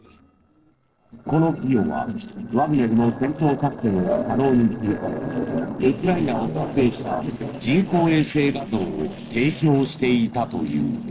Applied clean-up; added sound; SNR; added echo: neural separator model SepFormer DNS4.